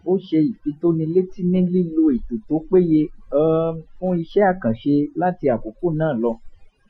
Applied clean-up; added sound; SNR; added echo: classical method Wiener filter.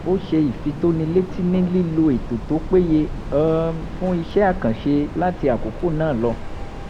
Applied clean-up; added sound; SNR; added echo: none; Train; 9 dB; none.